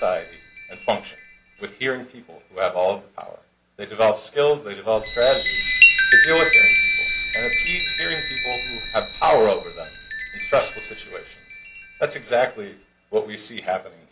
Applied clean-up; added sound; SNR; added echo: none; Chime; -1 dB; none.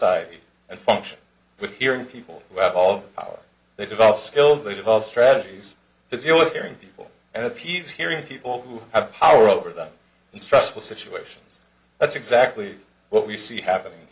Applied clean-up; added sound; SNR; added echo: none; none; none; none.